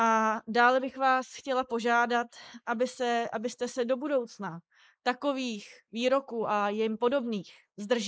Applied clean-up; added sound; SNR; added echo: neural mask model Resemble Enhance denoiser.